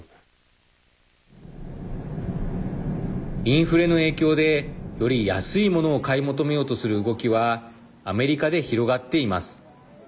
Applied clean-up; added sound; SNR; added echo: none; none; none; none.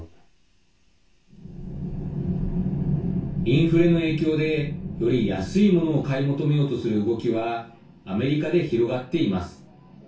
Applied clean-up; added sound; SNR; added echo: none; none; none; reverberation time 0.2 s.